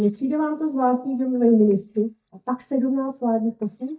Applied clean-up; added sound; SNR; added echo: neural mask model DeepFilterNet 3.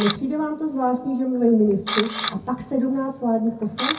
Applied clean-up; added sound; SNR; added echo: none; Camera; 10 dB; reverberation time 0.3 s.